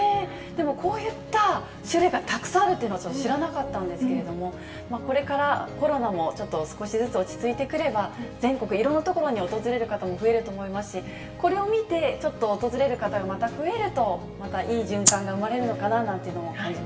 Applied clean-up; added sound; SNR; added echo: none; Rattle (instrument); -3 dB; reverberation time 0.7 s.